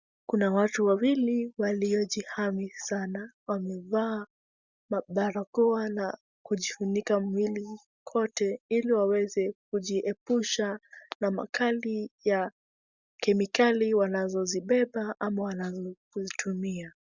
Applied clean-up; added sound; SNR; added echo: none; none; none; none.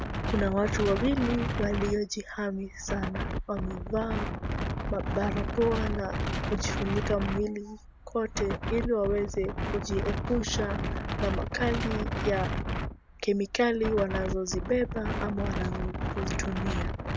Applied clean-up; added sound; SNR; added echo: none; Wind; 1 dB; none.